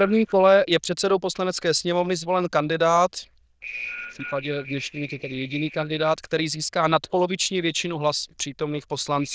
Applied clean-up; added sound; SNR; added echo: neural diffusion model UNIVERSE++.